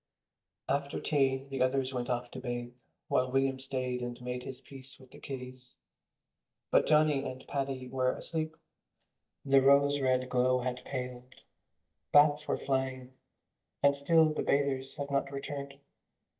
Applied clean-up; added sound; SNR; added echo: neural mask model DeepFilterNet 3.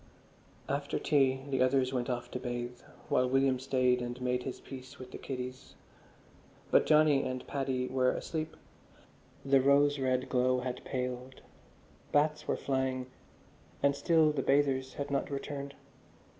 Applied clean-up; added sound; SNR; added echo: none; none; none; none.